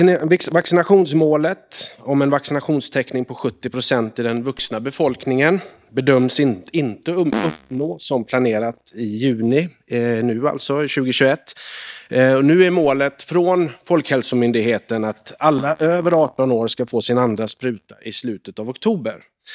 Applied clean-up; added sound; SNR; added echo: neural mask model DeepFilterNet 3.